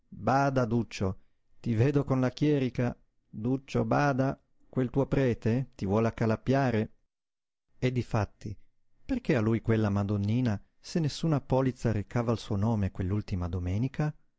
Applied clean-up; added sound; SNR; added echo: none; none; none; none.